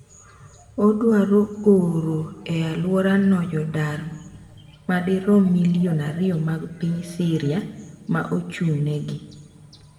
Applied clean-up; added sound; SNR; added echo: none; none; none; reverberation time 1.3 s.